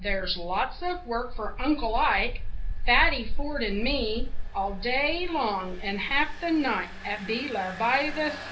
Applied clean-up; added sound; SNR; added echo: none; Engine; 2 dB; reverberation time 0.3 s.